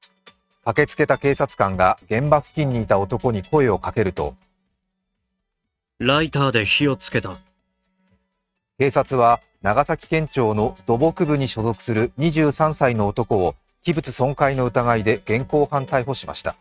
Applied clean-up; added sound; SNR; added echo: neural mask model RNNoise.